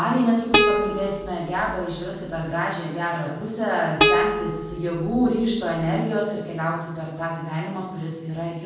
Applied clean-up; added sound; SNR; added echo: none; Plucked string instrument; 0 dB; reverberation time 1.2 s.